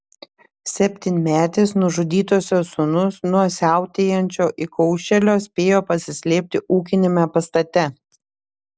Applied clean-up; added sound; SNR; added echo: none; none; none; none.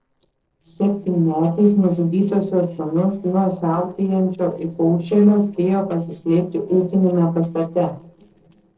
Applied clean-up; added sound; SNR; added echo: neural separator model SepFormer DNS4.